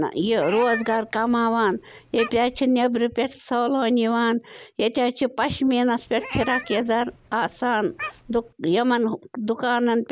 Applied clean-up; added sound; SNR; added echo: none; Meow; 13 dB; none.